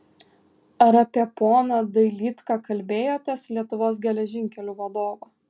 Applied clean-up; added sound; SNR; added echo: none; none; none; none.